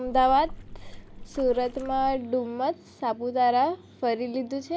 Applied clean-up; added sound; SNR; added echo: none; Splash, splatter; 12 dB; none.